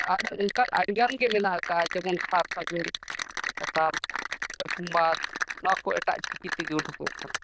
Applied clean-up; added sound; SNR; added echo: neural diffusion model UNIVERSE++.